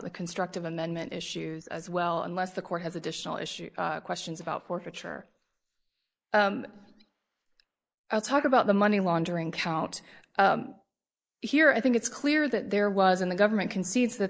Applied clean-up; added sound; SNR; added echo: neural mask model Resemble Enhance denoiser.